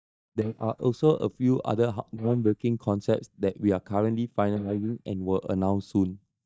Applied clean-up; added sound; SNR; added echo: neural mask model DeepFilterNet 3.